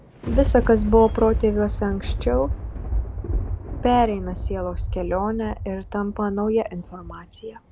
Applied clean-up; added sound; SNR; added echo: none; Thunder; 5 dB; none.